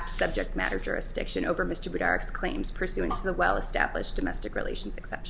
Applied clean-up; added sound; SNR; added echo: none; none; none; none.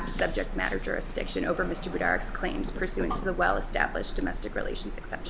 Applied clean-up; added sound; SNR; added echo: none; Rain; 14 dB; none.